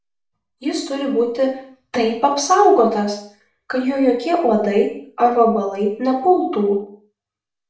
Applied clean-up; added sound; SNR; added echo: none; none; none; reverberation time 0.5 s.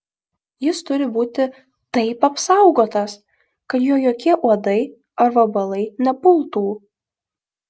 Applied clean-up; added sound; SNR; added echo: none; none; none; none.